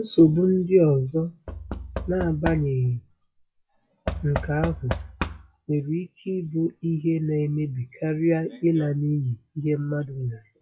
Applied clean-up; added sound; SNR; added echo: classical method log-MMSE.